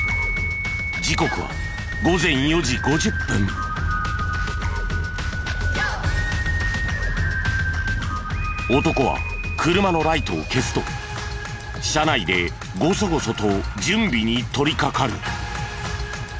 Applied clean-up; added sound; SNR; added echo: none; none; none; none.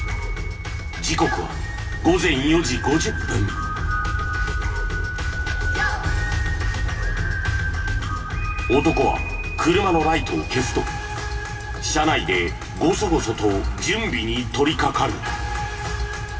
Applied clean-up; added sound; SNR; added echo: none; none; none; reverberation time 2.6 s.